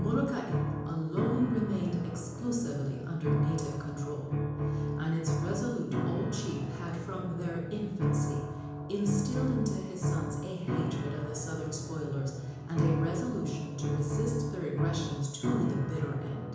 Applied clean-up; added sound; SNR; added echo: none; Piano; -1 dB; reverberation time 1.0 s.